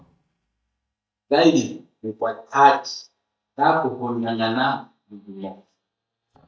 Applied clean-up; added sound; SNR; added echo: neural mask model DeepFilterNet 3.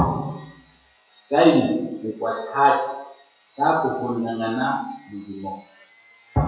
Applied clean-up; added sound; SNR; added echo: classical method WPE with log-MMSE.